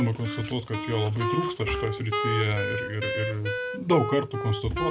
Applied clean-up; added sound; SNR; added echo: none; Wind instrument, woodwind instrument; 4 dB; none.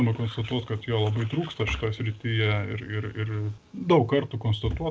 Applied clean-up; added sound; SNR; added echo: none; none; none; none.